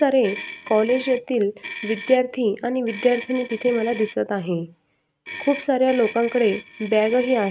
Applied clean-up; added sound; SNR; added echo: neural mask model RNNoise.